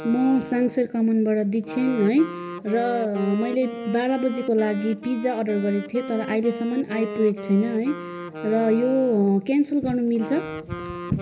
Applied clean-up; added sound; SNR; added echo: none; Wind instrument, woodwind instrument; 11 dB; reverberation time 0.8 s.